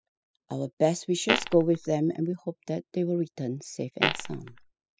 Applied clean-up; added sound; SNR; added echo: classical method spectral subtraction.